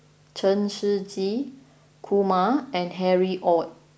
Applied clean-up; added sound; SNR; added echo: none; none; none; none.